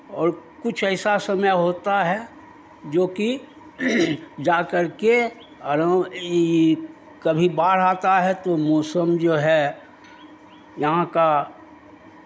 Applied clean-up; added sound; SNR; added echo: none; none; none; none.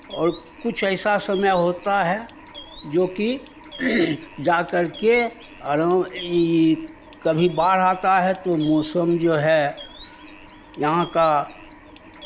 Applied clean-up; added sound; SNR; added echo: none; Bird; 19 dB; none.